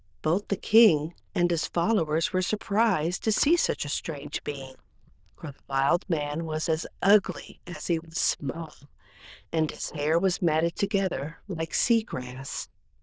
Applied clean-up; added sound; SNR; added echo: neural diffusion model UNIVERSE++.